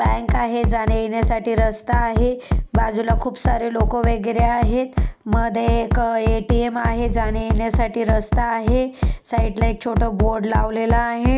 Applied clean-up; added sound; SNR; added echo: none; Bass drum; -1 dB; none.